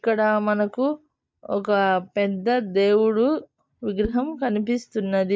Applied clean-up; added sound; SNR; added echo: neural mask model DeepFilterNet 3.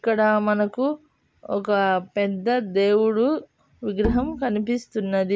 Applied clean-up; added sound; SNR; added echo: none; Bowed string instrument; 8 dB; none.